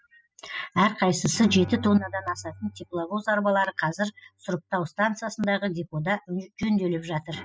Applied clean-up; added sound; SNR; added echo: classical method spectral subtraction.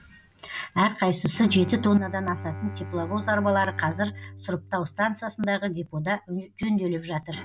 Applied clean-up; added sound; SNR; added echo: none; Bowed string instrument; 13 dB; none.